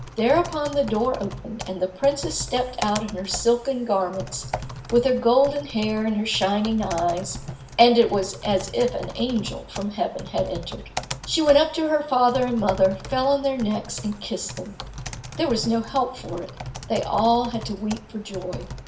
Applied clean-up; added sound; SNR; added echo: none; Typing; 13 dB; reverberation time 0.6 s.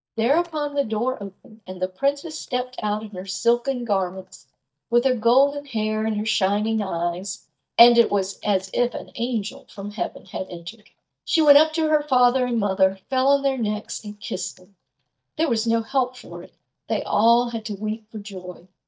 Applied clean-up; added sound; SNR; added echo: neural mask model DeepFilterNet 3.